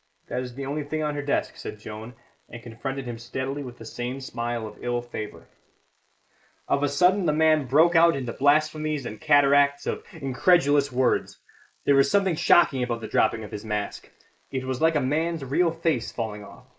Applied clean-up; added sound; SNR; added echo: neural mask model Resemble Enhance denoiser.